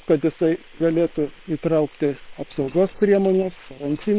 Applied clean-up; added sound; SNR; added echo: neural separator model SepFormer WHAM!.